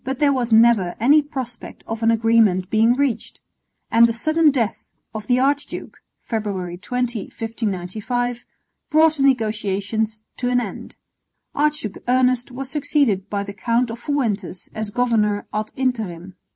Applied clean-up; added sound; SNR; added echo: none; none; none; none.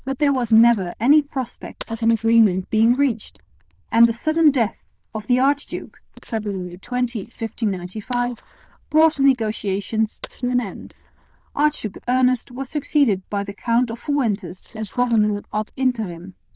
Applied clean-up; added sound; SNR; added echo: neural diffusion model UNIVERSE++.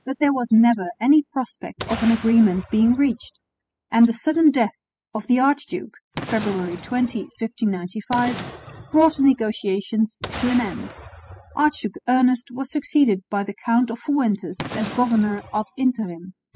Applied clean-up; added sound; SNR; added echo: classical method spectral subtraction.